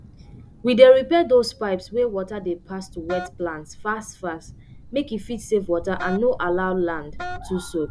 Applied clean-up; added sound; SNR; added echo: none; Wind instrument, woodwind instrument + Thunder; 15 dB; none.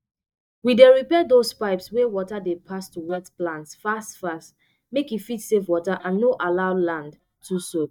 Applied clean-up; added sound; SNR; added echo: neural mask model DeepFilterNet 3.